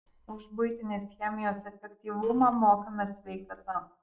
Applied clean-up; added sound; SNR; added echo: neural separator model SepFormer DNS4.